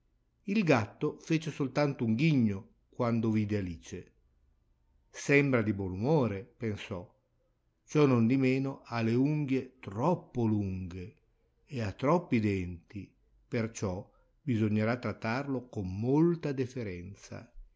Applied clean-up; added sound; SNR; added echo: none; none; none; none.